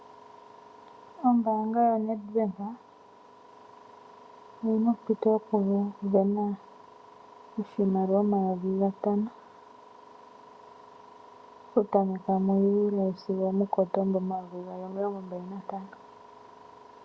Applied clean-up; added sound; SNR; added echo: none; none; none; none.